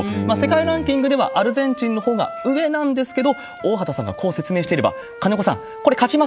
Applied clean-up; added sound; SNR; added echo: none; Wind instrument, woodwind instrument; 14 dB; none.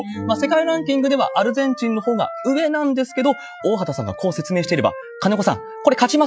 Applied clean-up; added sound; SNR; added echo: classical method Wiener filter.